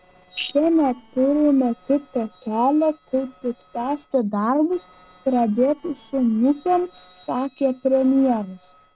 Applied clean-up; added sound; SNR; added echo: neural separator model SepFormer DNS4.